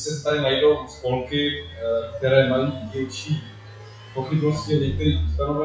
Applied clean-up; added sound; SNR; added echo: classical method WPE with log-MMSE.